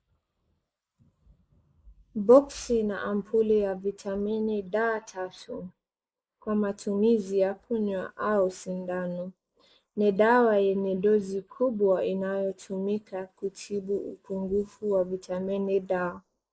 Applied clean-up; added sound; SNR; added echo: neural mask model Resemble Enhance denoiser.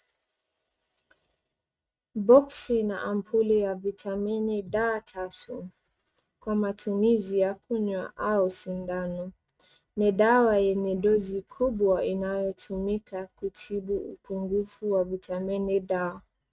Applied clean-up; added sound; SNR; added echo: neural mask model RNNoise.